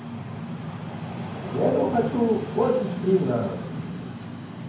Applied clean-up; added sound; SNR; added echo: none; Train; 13 dB; reverberation time 0.9 s.